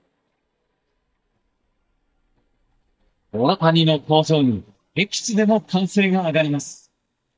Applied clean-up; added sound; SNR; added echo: neural mask model DeepFilterNet 3.